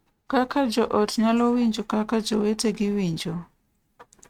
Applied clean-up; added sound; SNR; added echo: neural mask model RNNoise.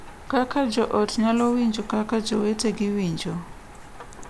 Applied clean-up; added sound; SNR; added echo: none; Rain; 16 dB; none.